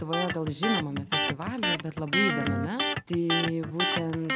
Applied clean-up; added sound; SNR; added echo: none; Electric guitar; -1 dB; none.